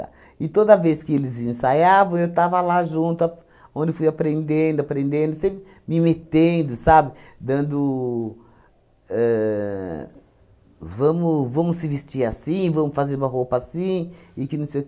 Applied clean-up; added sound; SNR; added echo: none; none; none; none.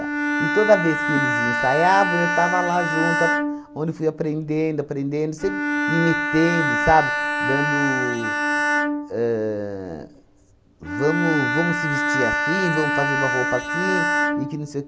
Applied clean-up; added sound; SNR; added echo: none; Bowed string instrument; 0 dB; none.